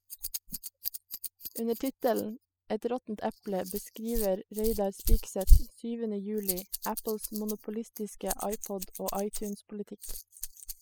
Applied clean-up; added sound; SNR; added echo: classical method spectral subtraction.